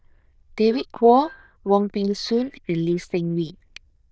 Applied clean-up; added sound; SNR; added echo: neural diffusion model UNIVERSE++.